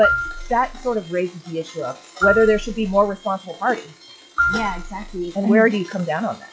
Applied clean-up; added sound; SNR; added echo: classical method log-MMSE.